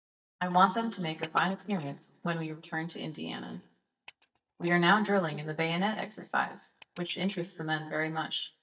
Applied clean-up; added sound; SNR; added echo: neural mask model DeepFilterNet 3.